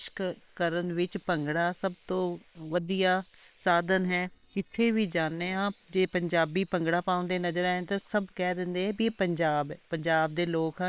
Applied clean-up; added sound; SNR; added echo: neural separator model SepFormer WHAM!.